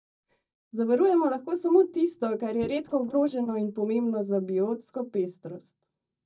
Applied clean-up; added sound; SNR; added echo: neural mask model DeepFilterNet 3.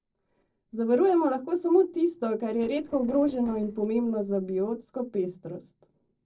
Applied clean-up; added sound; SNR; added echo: neural separator model SepFormer DNS4.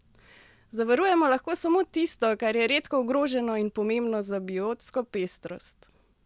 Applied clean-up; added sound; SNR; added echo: none; none; none; none.